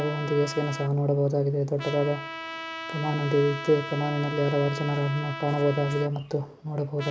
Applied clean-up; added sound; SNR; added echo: none; Trumpet; 11 dB; none.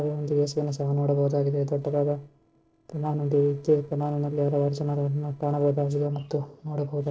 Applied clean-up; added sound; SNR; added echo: neural separator model SepFormer DNS4.